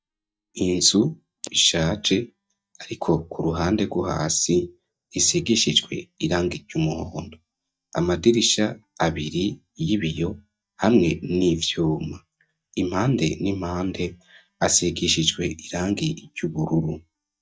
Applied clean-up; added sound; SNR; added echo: neural mask model DeepFilterNet 3.